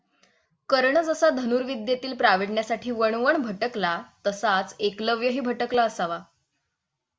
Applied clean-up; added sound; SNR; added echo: none; none; none; none.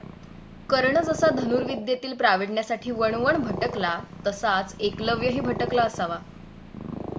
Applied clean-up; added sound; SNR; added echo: none; Purr; 9 dB; none.